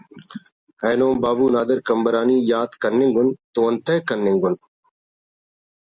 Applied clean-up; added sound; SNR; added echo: none; none; none; none.